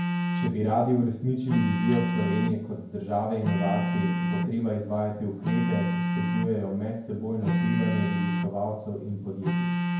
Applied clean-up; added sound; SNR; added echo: none; Telephone; 0 dB; reverberation time 0.9 s.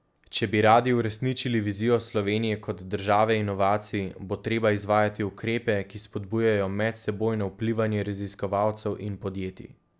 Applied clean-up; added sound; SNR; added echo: none; none; none; none.